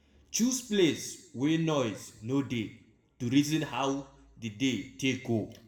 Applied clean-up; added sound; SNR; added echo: none; none; none; reverberation time 0.6 s.